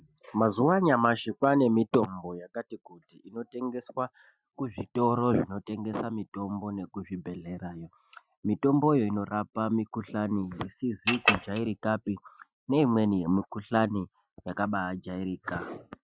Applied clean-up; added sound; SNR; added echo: classical method Wiener filter.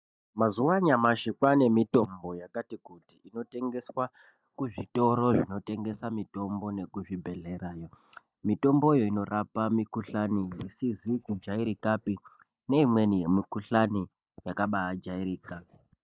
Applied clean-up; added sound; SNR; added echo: neural mask model DeepFilterNet 3.